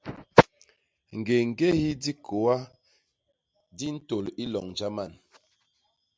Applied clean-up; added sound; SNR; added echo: none; none; none; none.